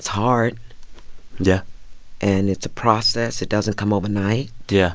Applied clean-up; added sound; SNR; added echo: none; none; none; none.